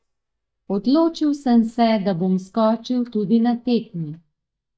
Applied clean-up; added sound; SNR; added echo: neural mask model DeepFilterNet 3.